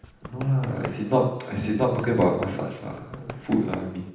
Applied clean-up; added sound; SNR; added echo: none; Run; 14 dB; reverberation time 0.9 s.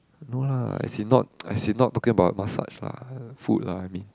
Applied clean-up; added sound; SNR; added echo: none; none; none; none.